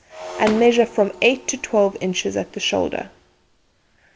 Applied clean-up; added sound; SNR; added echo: none; Shatter; 15 dB; none.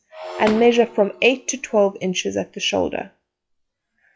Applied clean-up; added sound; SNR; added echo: classical method log-MMSE.